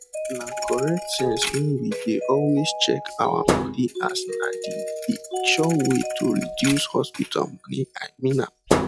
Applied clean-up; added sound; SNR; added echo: classical method log-MMSE.